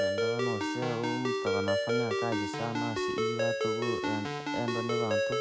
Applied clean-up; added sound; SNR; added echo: none; Ringtone; -4 dB; none.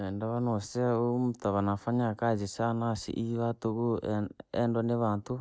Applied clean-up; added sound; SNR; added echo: none; none; none; none.